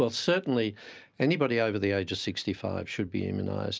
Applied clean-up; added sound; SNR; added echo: none; none; none; none.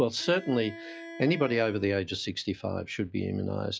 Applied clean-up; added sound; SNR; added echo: classical method log-MMSE.